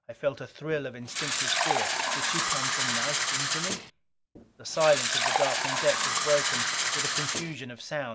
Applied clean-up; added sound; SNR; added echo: none; Fill (with liquid); -3 dB; none.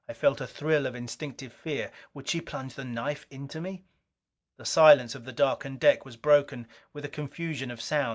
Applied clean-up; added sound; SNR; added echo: none; none; none; none.